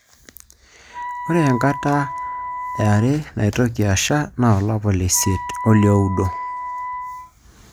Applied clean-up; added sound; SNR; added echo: none; Wind instrument, woodwind instrument; 10 dB; none.